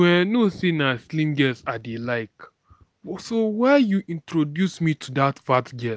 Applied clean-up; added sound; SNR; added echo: none; none; none; none.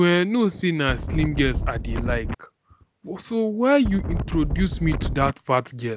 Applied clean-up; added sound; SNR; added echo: none; Wind; 3 dB; none.